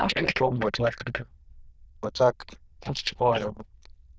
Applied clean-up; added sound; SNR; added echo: neural diffusion model UNIVERSE++.